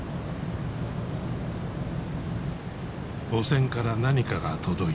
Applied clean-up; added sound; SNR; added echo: none; none; none; none.